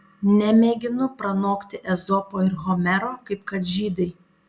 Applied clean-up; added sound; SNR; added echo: none; none; none; none.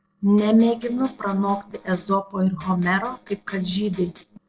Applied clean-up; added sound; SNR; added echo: neural separator model SepFormer DNS4.